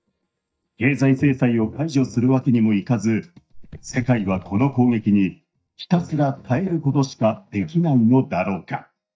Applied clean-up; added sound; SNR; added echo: neural mask model DeepFilterNet 3.